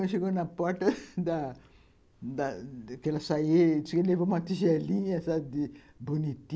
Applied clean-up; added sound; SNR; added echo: none; none; none; none.